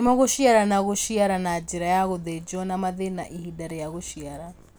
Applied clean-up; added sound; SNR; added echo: none; none; none; none.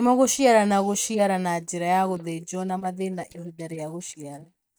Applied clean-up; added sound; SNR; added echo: neural mask model DeepFilterNet 3.